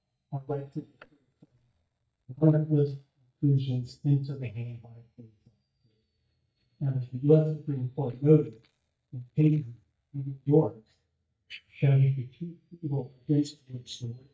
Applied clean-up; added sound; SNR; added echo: neural mask model DeepFilterNet 3.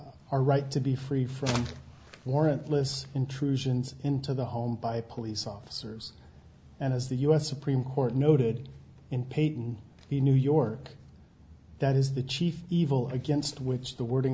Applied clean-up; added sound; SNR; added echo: none; none; none; none.